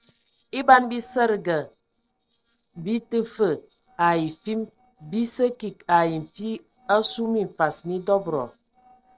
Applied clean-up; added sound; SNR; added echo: neural separator model SepFormer DNS4.